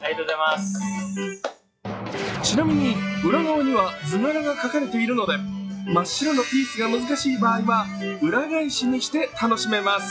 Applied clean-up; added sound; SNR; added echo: classical method log-MMSE.